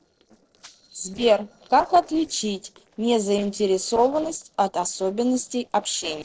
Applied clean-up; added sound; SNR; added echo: neural separator model SepFormer DNS4.